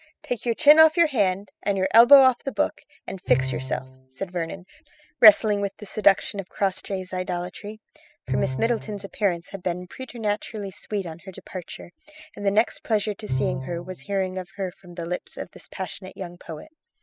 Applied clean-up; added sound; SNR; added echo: classical method spectral subtraction.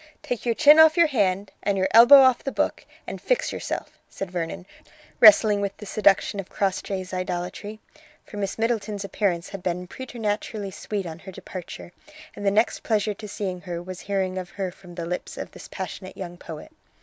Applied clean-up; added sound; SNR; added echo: none; none; none; none.